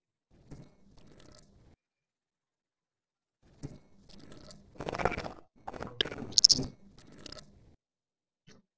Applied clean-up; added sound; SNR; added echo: neural separator model SepFormer DNS4.